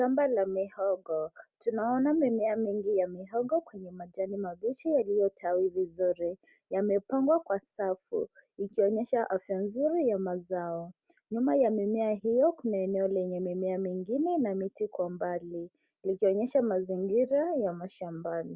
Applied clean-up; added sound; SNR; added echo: none; none; none; none.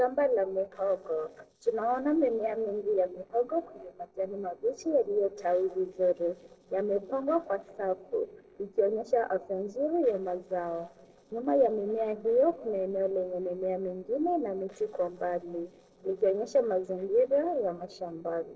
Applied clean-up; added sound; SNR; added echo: neural separator model SepFormer DNS4.